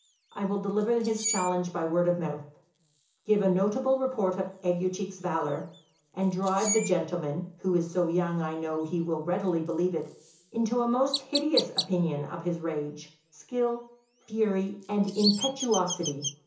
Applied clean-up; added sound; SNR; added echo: none; Chirp, tweet; 11 dB; reverberation time 0.7 s.